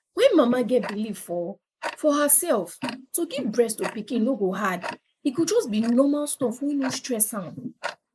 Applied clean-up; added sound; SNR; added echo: neural mask model Resemble Enhance denoiser.